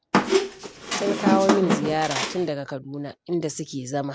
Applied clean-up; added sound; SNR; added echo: none; Squeak; -3 dB; none.